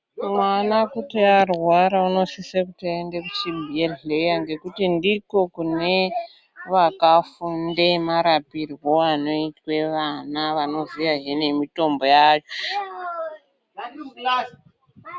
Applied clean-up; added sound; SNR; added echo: none; none; none; none.